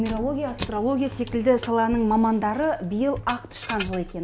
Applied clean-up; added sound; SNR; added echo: none; Keys jangling; 13 dB; none.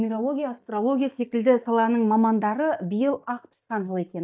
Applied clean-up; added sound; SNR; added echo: neural mask model DeepFilterNet 3.